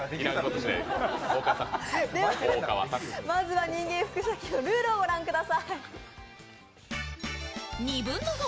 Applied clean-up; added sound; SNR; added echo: none; none; none; none.